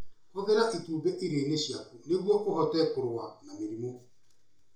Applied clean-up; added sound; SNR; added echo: none; none; none; reverberation time 0.4 s.